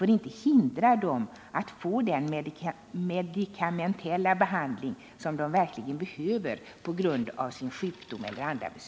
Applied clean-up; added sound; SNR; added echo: none; none; none; none.